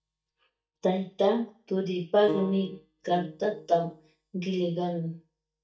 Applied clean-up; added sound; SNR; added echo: neural mask model DeepFilterNet 3.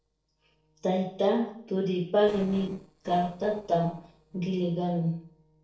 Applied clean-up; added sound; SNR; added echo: neural separator model SepFormer DNS4.